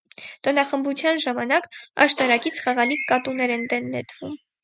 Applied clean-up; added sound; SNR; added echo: neural mask model RNNoise.